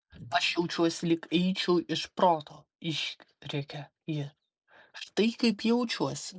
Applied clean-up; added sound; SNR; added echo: neural mask model Resemble Enhance denoiser.